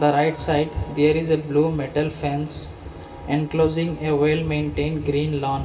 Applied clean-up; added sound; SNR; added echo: none; none; none; reverberation time 2.7 s.